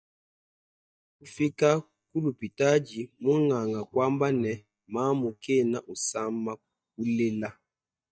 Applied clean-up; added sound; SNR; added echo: neural mask model DeepFilterNet 3.